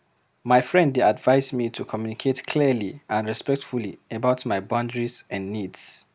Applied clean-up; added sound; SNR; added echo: none; none; none; none.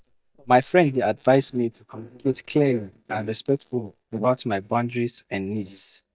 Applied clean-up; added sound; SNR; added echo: neural mask model DeepFilterNet 3.